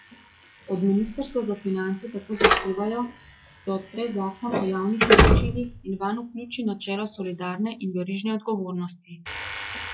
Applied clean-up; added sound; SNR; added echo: classical method log-MMSE.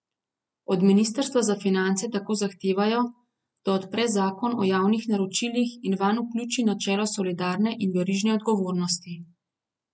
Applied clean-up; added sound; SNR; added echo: none; none; none; none.